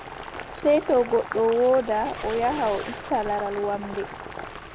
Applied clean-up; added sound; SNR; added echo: none; Squeak + Boiling; 11 dB; none.